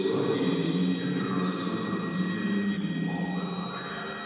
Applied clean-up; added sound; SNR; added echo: none; Bowed string instrument; 13 dB; reverberation time 2.1 s.